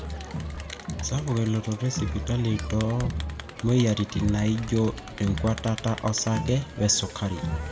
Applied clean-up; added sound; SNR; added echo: none; Crowd; 7 dB; reverberation time 1.5 s.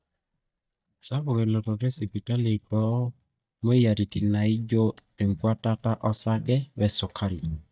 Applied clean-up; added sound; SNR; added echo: neural mask model DeepFilterNet 3.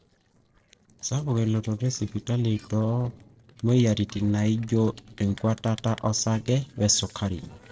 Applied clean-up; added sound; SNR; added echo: neural separator model SepFormer DNS4.